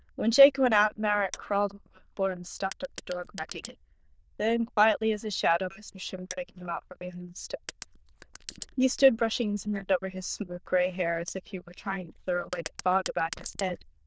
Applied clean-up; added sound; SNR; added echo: neural diffusion model UNIVERSE++.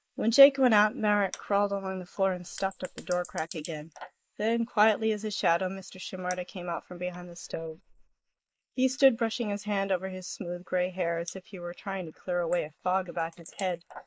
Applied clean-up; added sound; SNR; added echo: neural mask model Resemble Enhance denoiser.